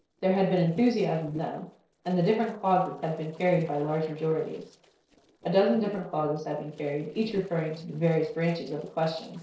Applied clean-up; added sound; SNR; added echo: neural separator model SepFormer DNS4.